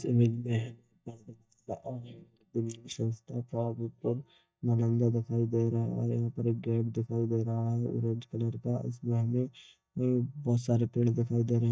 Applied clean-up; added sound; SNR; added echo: neural mask model DeepFilterNet 3.